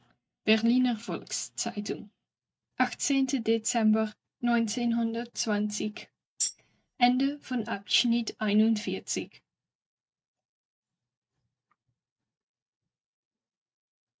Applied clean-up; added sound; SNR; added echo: neural mask model RNNoise.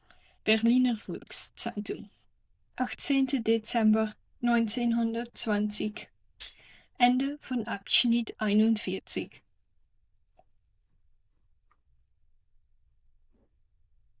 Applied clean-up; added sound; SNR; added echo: neural diffusion model UNIVERSE++.